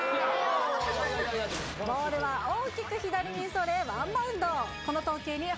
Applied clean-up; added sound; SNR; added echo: none; Gunshot, gunfire; 12 dB; none.